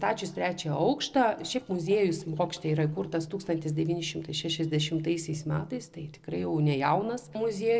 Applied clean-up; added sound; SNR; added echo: neural separator model SepFormer DNS4.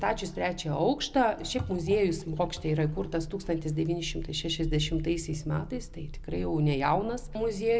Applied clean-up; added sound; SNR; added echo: none; Liquid; 15 dB; none.